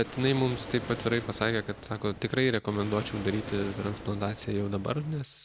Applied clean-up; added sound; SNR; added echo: none; Waves, surf; 12 dB; none.